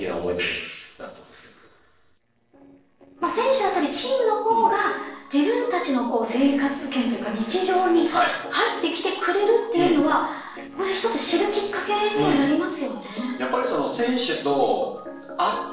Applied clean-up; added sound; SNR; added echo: neural separator model SepFormer DNS4.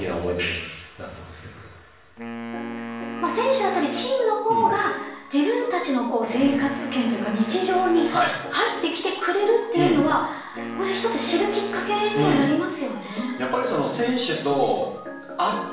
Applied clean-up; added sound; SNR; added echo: none; Wind instrument, woodwind instrument; 12 dB; reverberation time 0.7 s.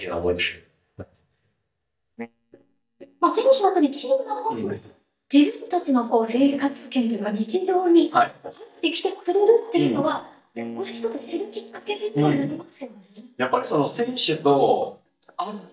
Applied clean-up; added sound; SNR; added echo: neural mask model DeepFilterNet 3.